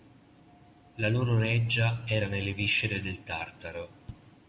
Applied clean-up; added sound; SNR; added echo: none; none; none; none.